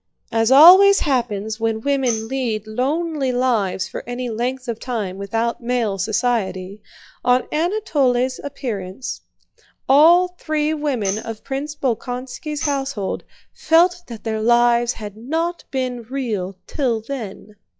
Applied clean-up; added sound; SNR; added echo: classical method log-MMSE.